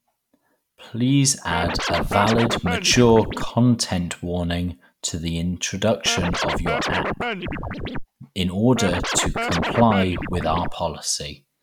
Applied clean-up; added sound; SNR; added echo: none; Scratching (performance technique); 3 dB; none.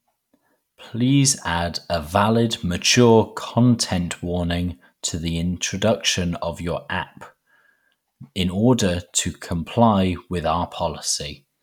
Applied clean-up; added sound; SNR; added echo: none; none; none; none.